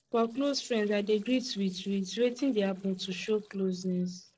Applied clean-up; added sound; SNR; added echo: neural separator model SepFormer DNS4.